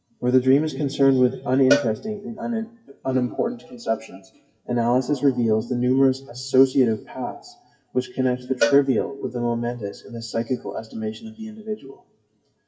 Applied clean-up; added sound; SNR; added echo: classical method WPE with log-MMSE.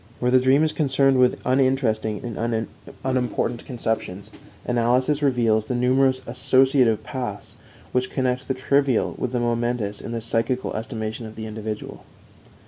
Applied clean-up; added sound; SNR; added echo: none; none; none; none.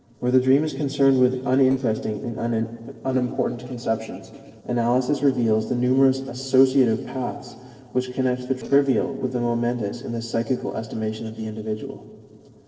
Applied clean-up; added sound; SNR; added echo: neural separator model SepFormer DNS4.